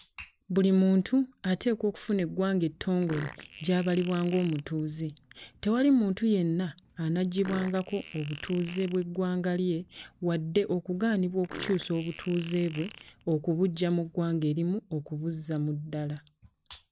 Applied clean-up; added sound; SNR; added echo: none; Fart; 18 dB; none.